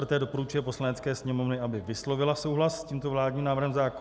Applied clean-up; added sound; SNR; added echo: none; none; none; none.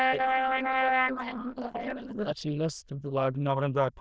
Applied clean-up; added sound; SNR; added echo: neural diffusion model UNIVERSE++.